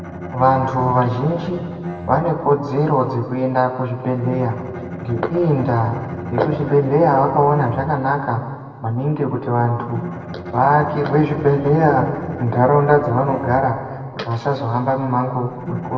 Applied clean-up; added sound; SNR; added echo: none; Bowed string instrument; 13 dB; reverberation time 2.1 s.